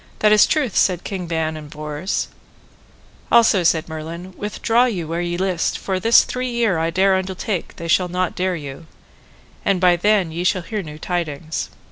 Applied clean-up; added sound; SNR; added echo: none; none; none; none.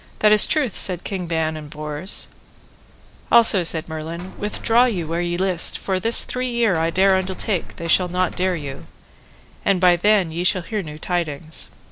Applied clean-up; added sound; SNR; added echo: none; Coin (dropping); 8 dB; none.